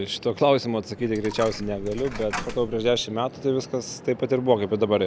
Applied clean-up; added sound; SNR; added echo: none; Coin (dropping); 11 dB; none.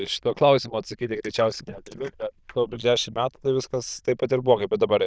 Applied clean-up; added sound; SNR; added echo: neural diffusion model UNIVERSE++.